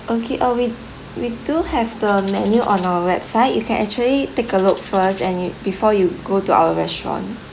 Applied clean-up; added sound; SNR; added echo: none; Tambourine; 14 dB; none.